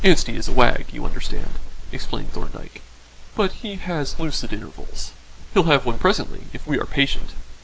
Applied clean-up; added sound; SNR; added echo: none; none; none; none.